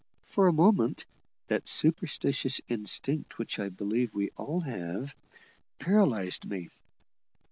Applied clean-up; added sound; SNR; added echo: none; none; none; none.